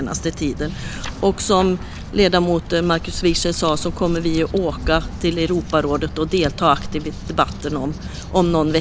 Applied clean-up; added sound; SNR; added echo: none; Drip / Water; 9 dB; none.